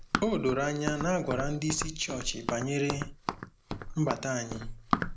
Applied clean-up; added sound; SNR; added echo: none; Run; 4 dB; none.